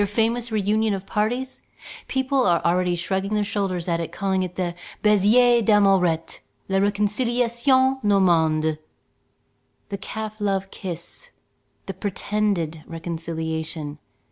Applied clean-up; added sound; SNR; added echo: none; none; none; none.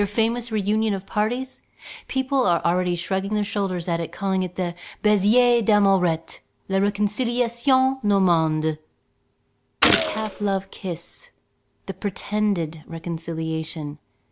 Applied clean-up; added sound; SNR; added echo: none; Gunshot, gunfire; 2 dB; none.